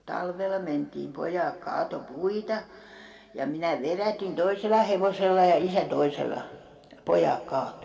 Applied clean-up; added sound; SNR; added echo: none; none; none; reverberation time 1.7 s.